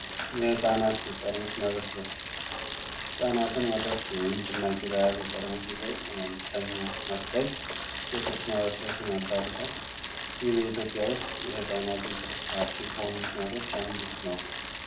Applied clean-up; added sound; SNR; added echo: none; Bicycle; -1 dB; reverberation time 0.3 s.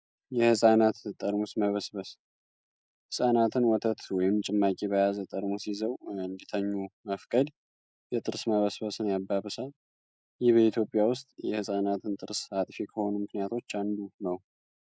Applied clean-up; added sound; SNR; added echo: none; none; none; none.